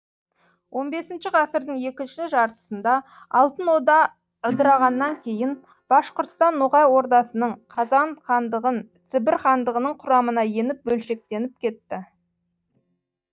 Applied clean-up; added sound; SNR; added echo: neural mask model DeepFilterNet 3.